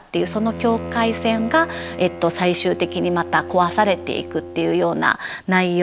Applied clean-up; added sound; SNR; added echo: none; Bowed string instrument; 12 dB; none.